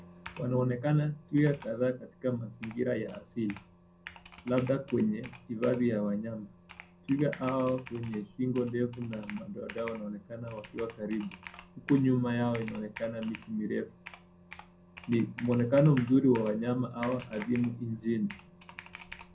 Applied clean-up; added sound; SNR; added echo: none; Computer keyboard; 19 dB; reverberation time 0.2 s.